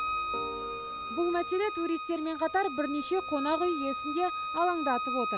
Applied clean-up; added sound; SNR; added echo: none; Bowed string instrument; 4 dB; none.